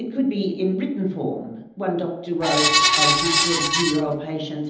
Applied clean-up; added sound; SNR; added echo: none; Screech; -5 dB; reverberation time 0.9 s.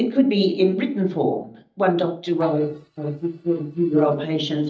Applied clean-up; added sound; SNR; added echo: neural mask model DeepFilterNet 3.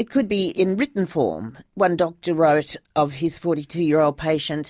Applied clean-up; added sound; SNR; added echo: none; none; none; none.